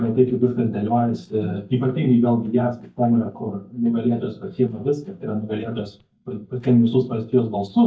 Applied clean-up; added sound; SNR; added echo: neural mask model DeepFilterNet 3.